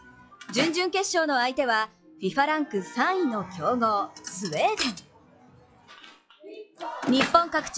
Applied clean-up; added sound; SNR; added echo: classical method log-MMSE.